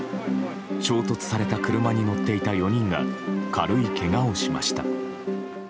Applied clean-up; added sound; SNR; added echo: none; Trumpet; 16 dB; none.